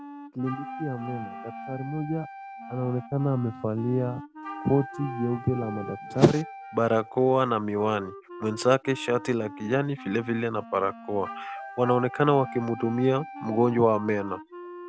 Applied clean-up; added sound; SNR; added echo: none; Wind instrument, woodwind instrument + Wind instrument, woodwind instrument; 13 dB; none.